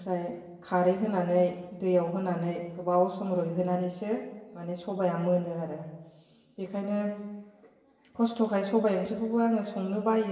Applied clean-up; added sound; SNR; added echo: none; none; none; reverberation time 1.2 s.